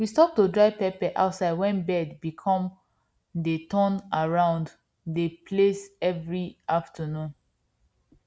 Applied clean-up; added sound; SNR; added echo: none; none; none; none.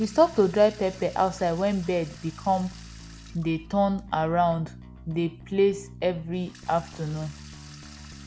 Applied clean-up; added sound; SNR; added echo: none; Sink (filling or washing) / Water tap, faucet + Bass guitar; 17 dB; none.